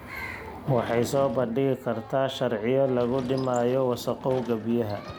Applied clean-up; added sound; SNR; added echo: none; Sliding door / Slam; 16 dB; none.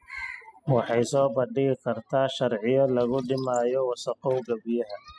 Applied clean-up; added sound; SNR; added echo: classical method spectral subtraction.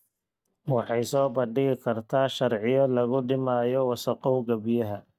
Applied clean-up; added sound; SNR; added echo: neural mask model DeepFilterNet 3.